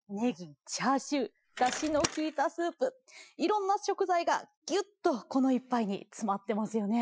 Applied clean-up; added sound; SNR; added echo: classical method Wiener filter.